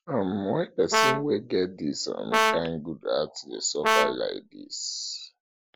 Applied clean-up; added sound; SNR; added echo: none; Brass instrument; -2 dB; none.